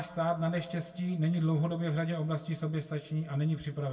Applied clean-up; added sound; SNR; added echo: none; none; none; reverberation time 0.1 s.